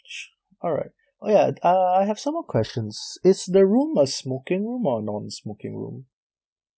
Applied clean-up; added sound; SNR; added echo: none; none; none; none.